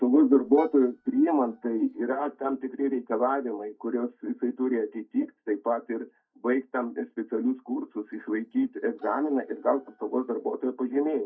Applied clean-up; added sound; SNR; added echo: neural mask model DeepFilterNet 3.